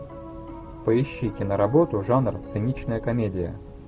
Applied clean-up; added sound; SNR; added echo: none; Piano; 15 dB; none.